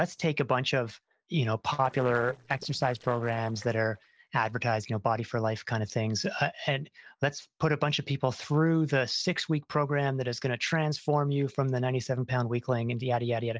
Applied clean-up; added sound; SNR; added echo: neural separator model SepFormer DNS4.